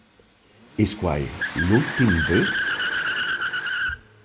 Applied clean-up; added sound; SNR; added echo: none; Accelerating, revving, vroom / Car; 2 dB; none.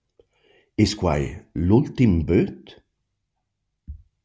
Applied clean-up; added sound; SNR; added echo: none; none; none; none.